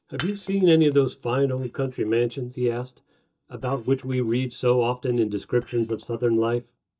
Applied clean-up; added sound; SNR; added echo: neural mask model DeepFilterNet 3.